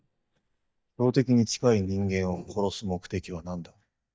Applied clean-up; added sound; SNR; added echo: neural mask model DeepFilterNet 3.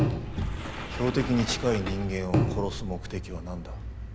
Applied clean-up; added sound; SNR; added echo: none; Sliding door; 8 dB; none.